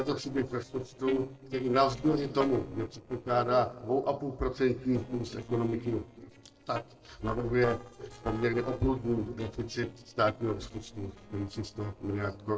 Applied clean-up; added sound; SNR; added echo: neural separator model SepFormer DNS4.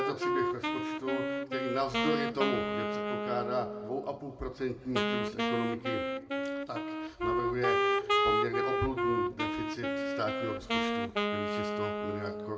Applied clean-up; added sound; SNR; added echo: none; Wind instrument, woodwind instrument; -5 dB; reverberation time 1.5 s.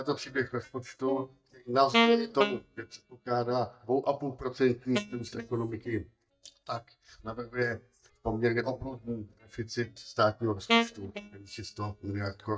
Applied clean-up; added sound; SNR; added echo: neural mask model DeepFilterNet 3.